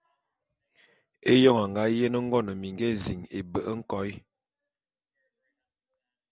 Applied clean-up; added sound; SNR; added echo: none; none; none; none.